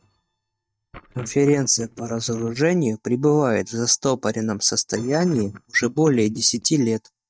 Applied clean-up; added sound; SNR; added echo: neural mask model DeepFilterNet 3.